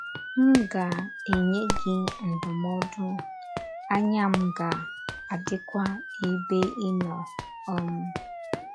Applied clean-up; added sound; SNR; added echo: classical method log-MMSE.